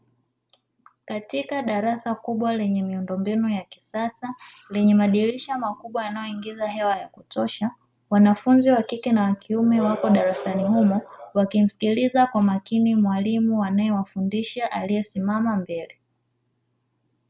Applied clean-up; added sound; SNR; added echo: none; none; none; none.